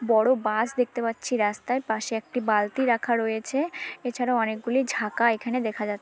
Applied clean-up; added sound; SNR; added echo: none; none; none; none.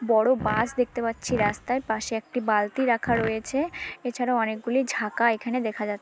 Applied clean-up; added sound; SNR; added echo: none; Fart; 10 dB; none.